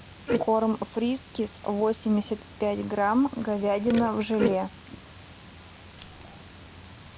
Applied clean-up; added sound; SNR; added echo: none; Burping, eructation + Scissors; 9 dB; none.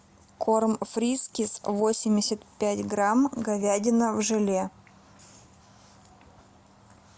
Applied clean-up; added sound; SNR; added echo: none; none; none; none.